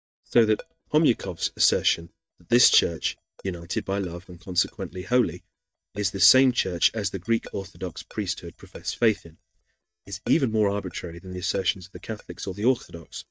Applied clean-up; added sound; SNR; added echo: neural mask model DeepFilterNet 3.